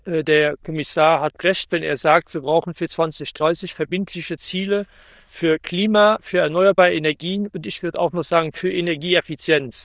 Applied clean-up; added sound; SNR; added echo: neural diffusion model UNIVERSE++.